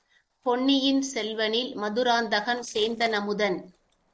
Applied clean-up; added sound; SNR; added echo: neural separator model SepFormer DNS4.